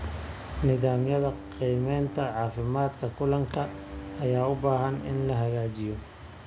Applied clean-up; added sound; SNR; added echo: none; Wind instrument, woodwind instrument; 16 dB; none.